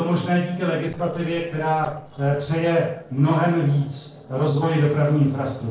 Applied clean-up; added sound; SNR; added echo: neural separator model SepFormer DNS4.